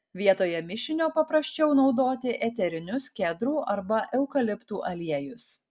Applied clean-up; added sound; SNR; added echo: none; none; none; none.